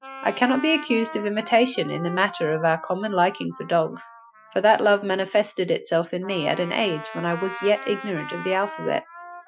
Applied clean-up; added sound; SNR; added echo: classical method Wiener filter.